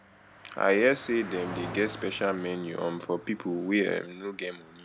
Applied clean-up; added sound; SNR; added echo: none; Car passing by; 16 dB; none.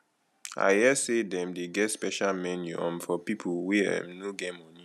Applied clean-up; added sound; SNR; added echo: none; none; none; none.